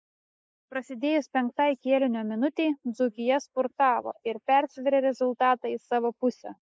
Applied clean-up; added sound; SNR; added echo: neural mask model Resemble Enhance denoiser.